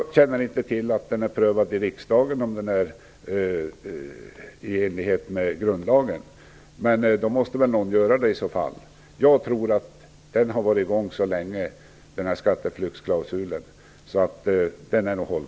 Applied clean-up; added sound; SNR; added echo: none; none; none; none.